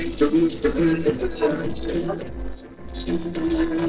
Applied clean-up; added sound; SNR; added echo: neural separator model SepFormer DNS4.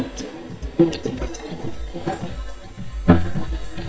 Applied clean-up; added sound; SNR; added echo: neural mask model DeepFilterNet 3.